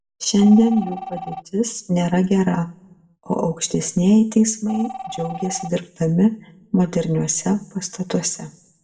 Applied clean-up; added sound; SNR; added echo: none; Telephone; 17 dB; reverberation time 0.4 s.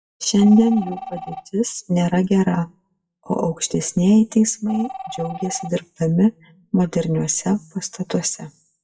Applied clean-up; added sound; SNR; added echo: classical method WPE with log-MMSE.